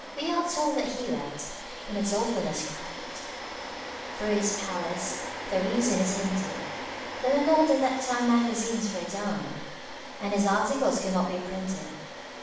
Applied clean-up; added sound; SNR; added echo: none; Domestic sounds, home sounds; 9 dB; reverberation time 0.7 s.